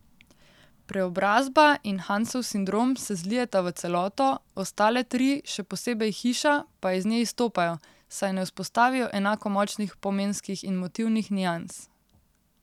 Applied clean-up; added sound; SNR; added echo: none; none; none; none.